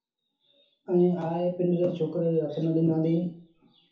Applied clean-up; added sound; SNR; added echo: none; none; none; reverberation time 0.7 s.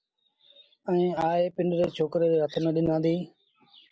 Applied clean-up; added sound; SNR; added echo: none; none; none; none.